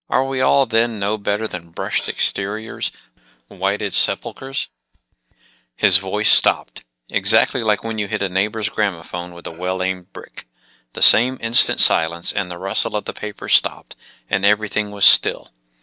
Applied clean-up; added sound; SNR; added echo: neural mask model DeepFilterNet 3.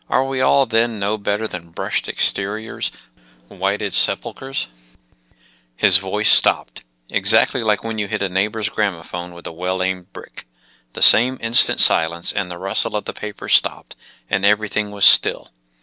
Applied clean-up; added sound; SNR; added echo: none; none; none; none.